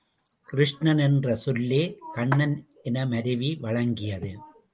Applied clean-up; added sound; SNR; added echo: none; none; none; none.